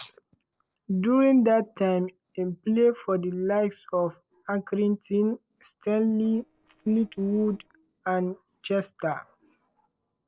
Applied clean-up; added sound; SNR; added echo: neural separator model SepFormer DNS4.